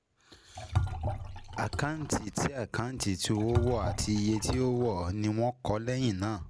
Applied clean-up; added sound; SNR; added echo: none; Liquid; 5 dB; none.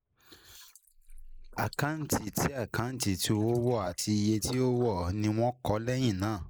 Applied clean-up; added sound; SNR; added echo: neural mask model Resemble Enhance denoiser.